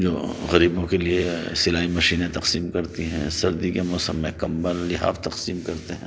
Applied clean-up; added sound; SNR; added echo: none; none; none; none.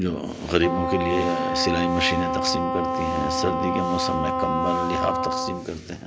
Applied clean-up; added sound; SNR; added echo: none; Wind instrument, woodwind instrument; -1 dB; none.